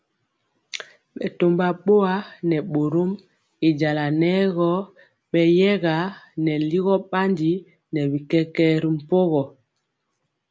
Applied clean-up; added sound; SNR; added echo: none; none; none; none.